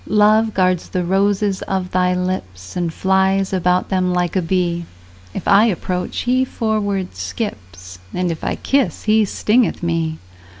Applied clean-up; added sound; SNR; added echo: none; none; none; none.